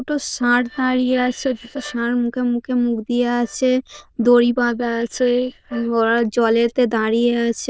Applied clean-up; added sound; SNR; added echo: neural diffusion model UNIVERSE++.